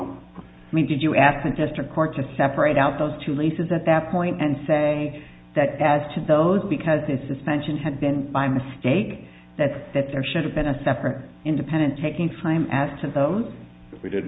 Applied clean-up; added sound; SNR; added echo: none; none; none; none.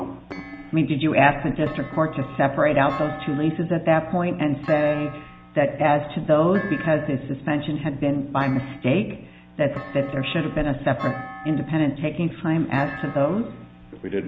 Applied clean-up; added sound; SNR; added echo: none; Thump, thud; 17 dB; none.